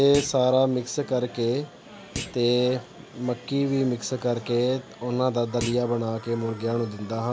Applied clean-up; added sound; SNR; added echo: none; Thump, thud; 16 dB; none.